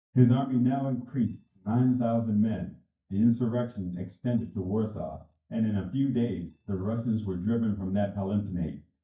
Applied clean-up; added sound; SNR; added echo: neural mask model DeepFilterNet 3.